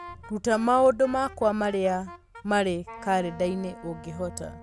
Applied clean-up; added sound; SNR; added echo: none; Wind instrument, woodwind instrument; 19 dB; none.